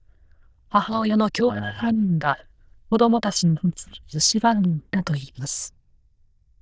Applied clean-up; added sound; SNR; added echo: neural diffusion model UNIVERSE++.